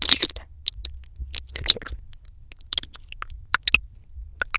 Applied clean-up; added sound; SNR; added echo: neural diffusion model UNIVERSE++.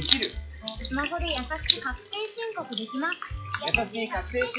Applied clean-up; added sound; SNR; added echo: classical method log-MMSE.